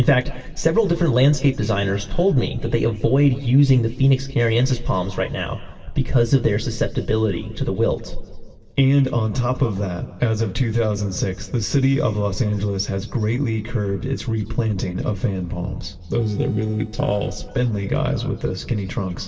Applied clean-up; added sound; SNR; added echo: neural separator model SepFormer DNS4.